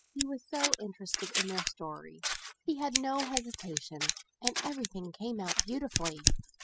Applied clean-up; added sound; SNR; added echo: classical method spectral subtraction.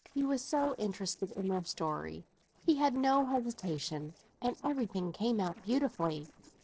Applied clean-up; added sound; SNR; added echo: neural separator model SepFormer DNS4.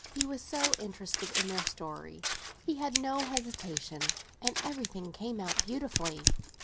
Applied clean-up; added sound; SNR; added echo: none; Scissors + Scissors; -3 dB; none.